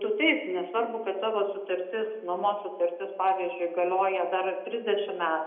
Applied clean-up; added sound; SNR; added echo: none; none; none; reverberation time 0.8 s.